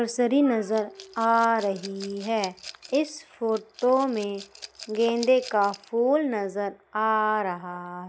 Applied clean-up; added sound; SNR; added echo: none; Rattle / Glass; 19 dB; none.